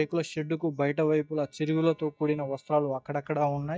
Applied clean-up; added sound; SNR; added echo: neural mask model DeepFilterNet 3.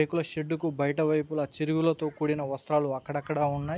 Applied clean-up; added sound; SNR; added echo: none; none; none; none.